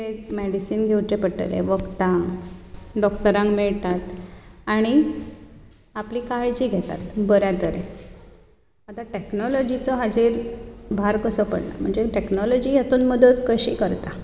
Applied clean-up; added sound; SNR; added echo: none; none; none; none.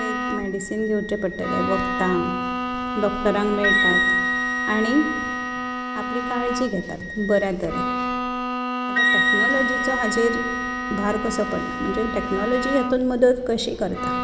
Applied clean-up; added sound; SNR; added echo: none; Bowed string instrument + Wind instrument, woodwind instrument; 0 dB; none.